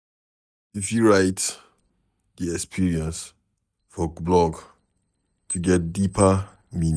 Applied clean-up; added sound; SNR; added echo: neural mask model DeepFilterNet 3.